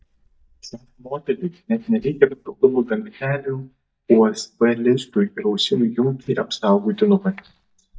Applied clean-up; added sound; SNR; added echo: neural mask model DeepFilterNet 3.